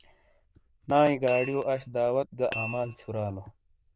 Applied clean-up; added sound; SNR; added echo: neural diffusion model UNIVERSE++.